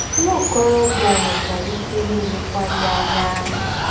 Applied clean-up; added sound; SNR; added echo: none; Water; 1 dB; reverberation time 0.6 s.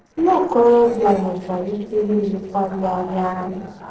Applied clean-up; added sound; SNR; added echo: neural separator model SepFormer DNS4.